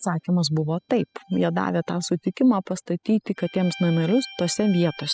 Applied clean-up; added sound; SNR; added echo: classical method spectral subtraction.